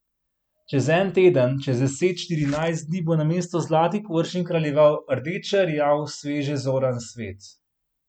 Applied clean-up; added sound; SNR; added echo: none; none; none; none.